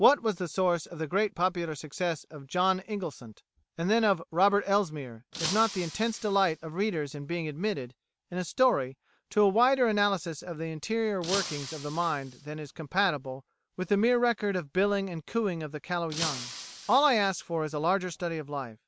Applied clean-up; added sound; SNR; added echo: none; Shatter; 12 dB; none.